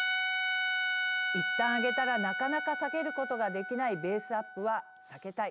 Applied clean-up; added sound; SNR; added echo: none; Trumpet; 0 dB; none.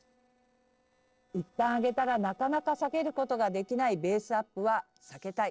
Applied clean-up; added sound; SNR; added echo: neural separator model SepFormer DNS4.